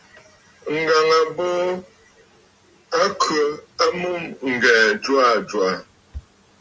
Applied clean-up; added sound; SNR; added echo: none; none; none; none.